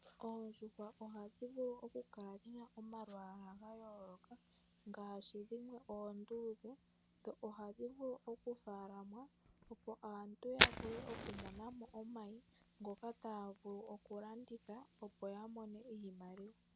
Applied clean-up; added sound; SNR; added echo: none; Fire; -4 dB; none.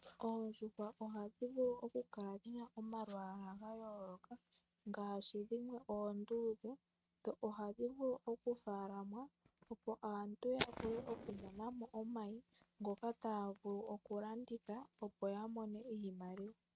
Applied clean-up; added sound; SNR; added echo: neural mask model RNNoise.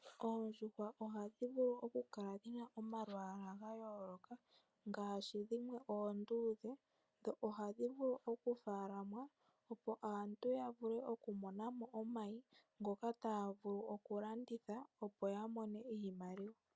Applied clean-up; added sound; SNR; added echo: none; none; none; none.